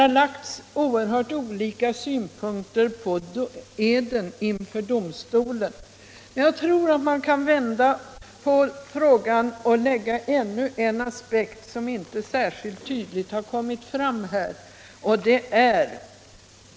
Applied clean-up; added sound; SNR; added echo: none; none; none; none.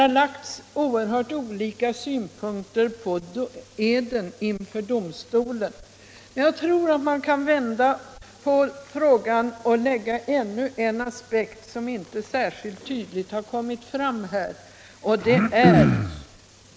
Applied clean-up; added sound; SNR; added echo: none; Cough; -4 dB; none.